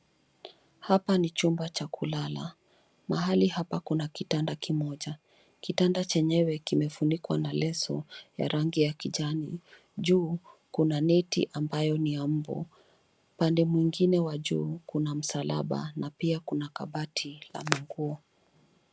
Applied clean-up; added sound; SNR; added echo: none; none; none; none.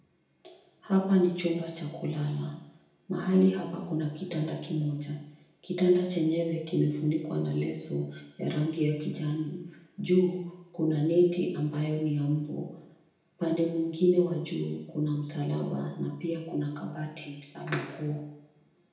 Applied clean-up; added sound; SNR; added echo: none; none; none; reverberation time 0.8 s.